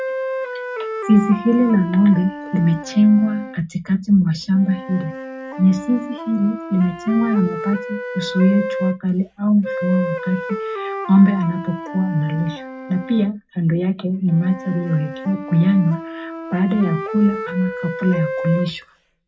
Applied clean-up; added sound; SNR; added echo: none; Wind instrument, woodwind instrument; 10 dB; reverberation time 0.4 s.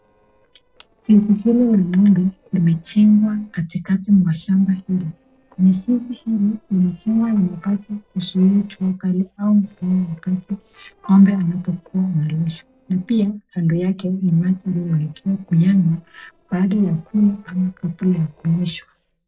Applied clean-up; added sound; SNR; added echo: neural separator model SepFormer DNS4.